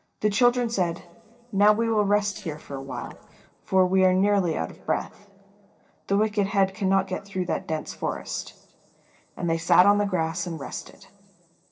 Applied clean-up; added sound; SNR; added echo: neural separator model SepFormer DNS4.